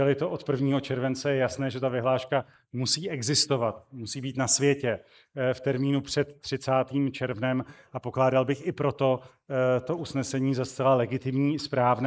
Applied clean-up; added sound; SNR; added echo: neural mask model Resemble Enhance denoiser.